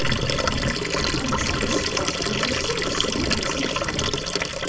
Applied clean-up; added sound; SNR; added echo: none; Liquid; -3 dB; reverberation time 0.3 s.